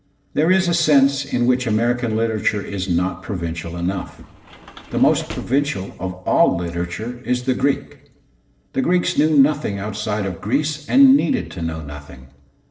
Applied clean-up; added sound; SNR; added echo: neural separator model SepFormer DNS4.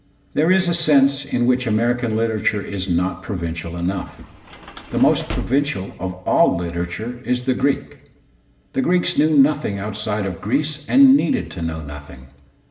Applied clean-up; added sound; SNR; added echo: none; Sliding door / Slam; 13 dB; reverberation time 0.8 s.